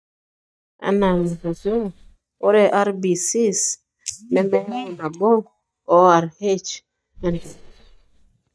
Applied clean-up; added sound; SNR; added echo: neural mask model DeepFilterNet 3.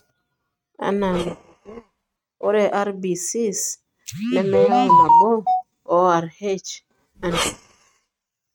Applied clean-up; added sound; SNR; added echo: neural mask model RNNoise.